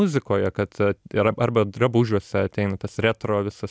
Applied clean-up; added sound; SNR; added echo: none; none; none; none.